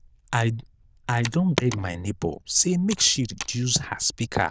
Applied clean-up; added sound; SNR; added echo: neural diffusion model UNIVERSE++.